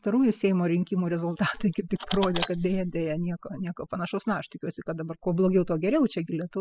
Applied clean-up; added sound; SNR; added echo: classical method spectral subtraction.